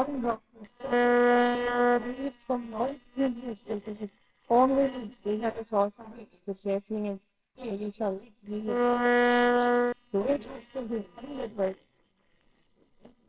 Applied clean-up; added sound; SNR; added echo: neural separator model SepFormer WHAMR!.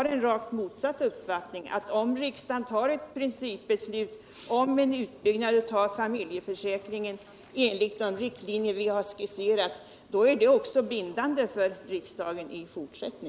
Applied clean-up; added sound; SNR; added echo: none; none; none; none.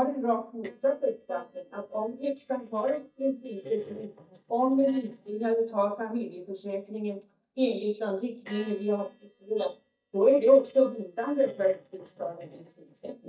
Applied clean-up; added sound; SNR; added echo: neural mask model DeepFilterNet 3.